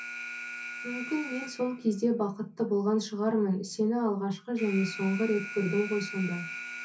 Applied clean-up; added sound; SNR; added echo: none; Alarm; 11 dB; reverberation time 0.3 s.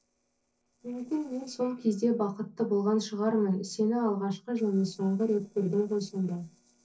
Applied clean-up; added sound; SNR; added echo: neural separator model SepFormer DNS4.